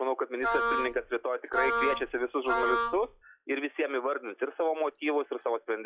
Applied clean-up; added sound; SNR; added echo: classical method log-MMSE.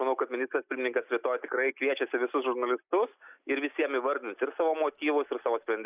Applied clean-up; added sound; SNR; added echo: neural mask model Resemble Enhance denoiser.